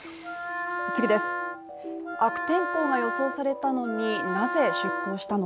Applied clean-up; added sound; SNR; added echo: none; Wind instrument, woodwind instrument; 4 dB; none.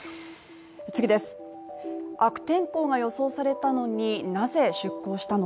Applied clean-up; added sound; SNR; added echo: none; none; none; none.